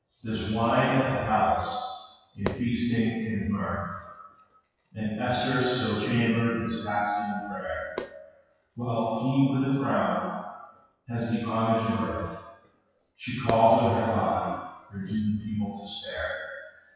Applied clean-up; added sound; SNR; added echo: classical method WPE with log-MMSE.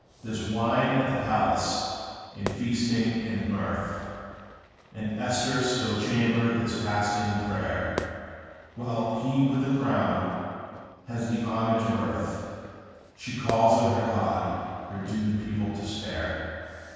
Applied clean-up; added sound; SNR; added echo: none; Fire / Fireworks; 18 dB; reverberation time 2.1 s.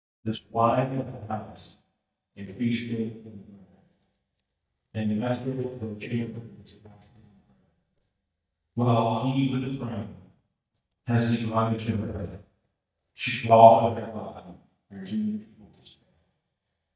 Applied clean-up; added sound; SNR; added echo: neural mask model DeepFilterNet 3.